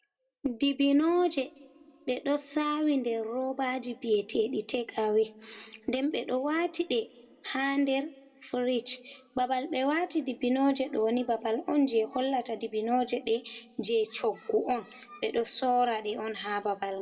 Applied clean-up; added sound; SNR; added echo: none; none; none; reverberation time 1.0 s.